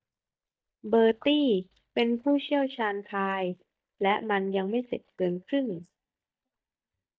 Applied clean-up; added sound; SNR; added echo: neural mask model DeepFilterNet 3.